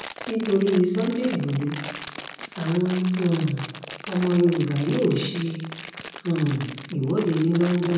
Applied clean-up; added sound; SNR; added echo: none; Crumpling, crinkling; 14 dB; reverberation time 0.9 s.